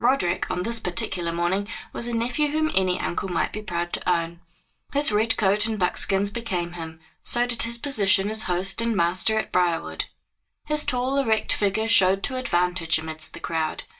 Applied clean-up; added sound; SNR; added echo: neural mask model DeepFilterNet 3.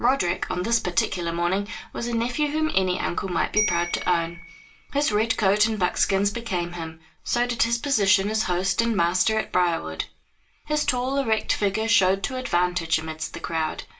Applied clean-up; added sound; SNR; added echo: none; Bell; 7 dB; reverberation time 0.2 s.